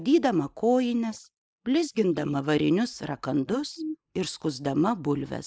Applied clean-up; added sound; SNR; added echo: neural mask model Resemble Enhance denoiser.